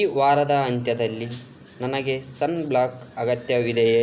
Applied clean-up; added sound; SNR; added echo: none; none; none; none.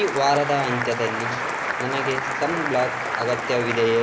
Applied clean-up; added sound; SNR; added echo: none; Applause; 3 dB; none.